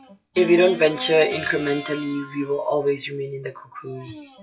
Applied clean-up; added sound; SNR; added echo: classical method WPE with log-MMSE.